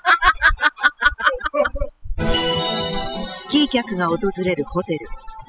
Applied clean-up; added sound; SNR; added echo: classical method spectral subtraction.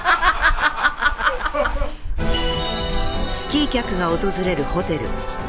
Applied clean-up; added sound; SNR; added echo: none; Gull, seagull; 4 dB; none.